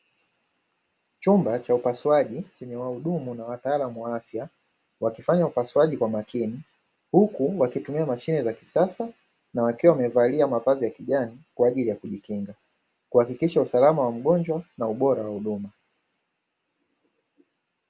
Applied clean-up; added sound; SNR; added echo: none; none; none; none.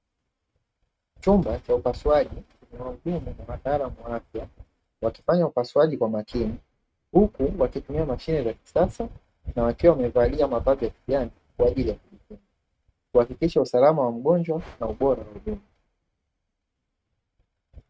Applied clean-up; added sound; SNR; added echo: neural mask model RNNoise.